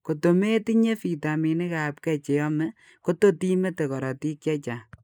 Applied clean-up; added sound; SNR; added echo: neural mask model Resemble Enhance denoiser.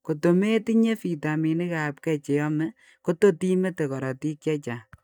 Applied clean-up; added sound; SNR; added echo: neural mask model DeepFilterNet 3.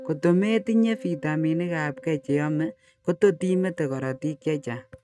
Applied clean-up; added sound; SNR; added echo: neural mask model RNNoise.